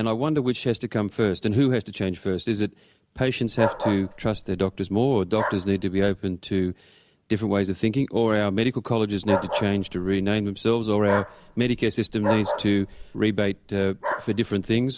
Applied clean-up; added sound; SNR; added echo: none; Bark; 8 dB; none.